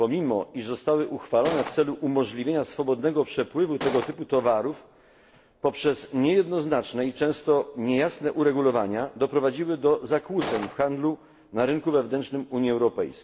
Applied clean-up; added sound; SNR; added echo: none; Gunshot, gunfire; 6 dB; reverberation time 1.4 s.